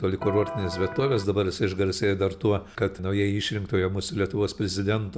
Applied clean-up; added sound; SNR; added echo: none; Electric guitar; 9 dB; none.